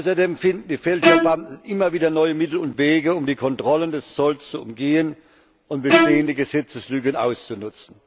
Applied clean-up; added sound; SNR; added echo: none; Bowed string instrument; -1 dB; none.